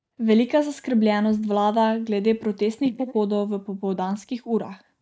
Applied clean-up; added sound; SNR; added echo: neural mask model DeepFilterNet 3.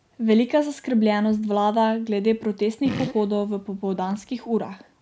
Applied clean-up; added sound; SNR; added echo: none; Fart; 13 dB; none.